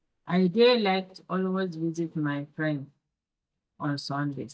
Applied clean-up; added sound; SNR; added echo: neural mask model DeepFilterNet 3.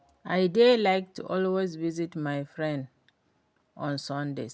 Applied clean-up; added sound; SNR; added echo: none; none; none; none.